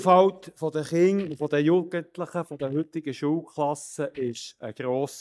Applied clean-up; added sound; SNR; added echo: neural mask model DeepFilterNet 3.